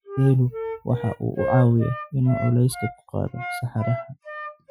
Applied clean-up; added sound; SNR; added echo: classical method Wiener filter.